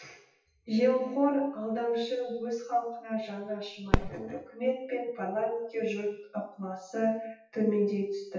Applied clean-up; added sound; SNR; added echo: classical method WPE with log-MMSE.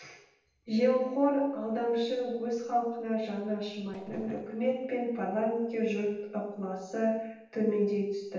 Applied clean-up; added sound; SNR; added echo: neural separator model SepFormer DNS4.